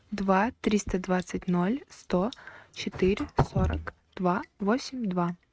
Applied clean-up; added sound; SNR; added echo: neural mask model RNNoise.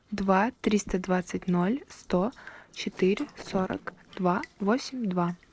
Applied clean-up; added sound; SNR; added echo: neural separator model SepFormer DNS4.